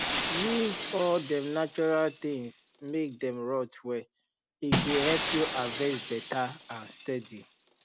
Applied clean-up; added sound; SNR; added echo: none; Shatter; 1 dB; none.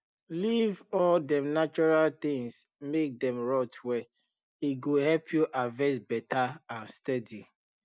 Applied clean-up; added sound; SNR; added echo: none; none; none; none.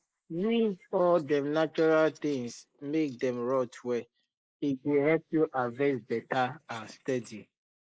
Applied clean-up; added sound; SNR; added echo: neural mask model Resemble Enhance denoiser.